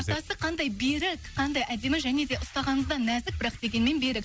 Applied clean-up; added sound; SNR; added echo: none; none; none; none.